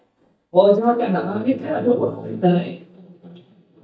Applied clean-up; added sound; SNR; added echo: neural mask model DeepFilterNet 3.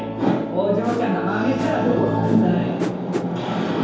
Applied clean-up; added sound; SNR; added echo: none; Whoosh, swoosh, swish; 13 dB; reverberation time 0.8 s.